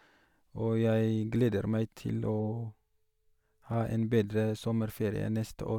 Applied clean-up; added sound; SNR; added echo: neural mask model DeepFilterNet 3.